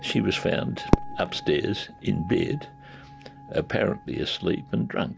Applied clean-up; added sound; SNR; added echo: none; Fireworks; 6 dB; none.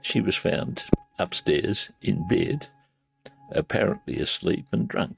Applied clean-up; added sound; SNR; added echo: neural mask model RNNoise.